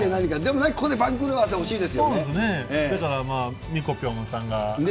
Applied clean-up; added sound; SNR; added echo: none; none; none; none.